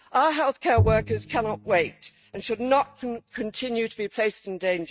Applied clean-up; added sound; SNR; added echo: neural mask model RNNoise.